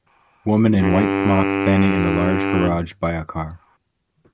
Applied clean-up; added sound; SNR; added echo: none; Wind instrument, woodwind instrument; 3 dB; none.